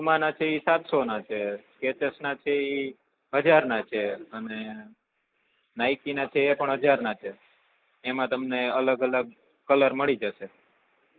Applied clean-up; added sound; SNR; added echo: neural mask model Resemble Enhance denoiser.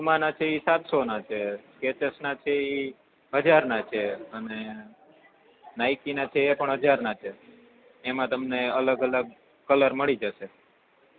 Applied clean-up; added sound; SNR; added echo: none; none; none; none.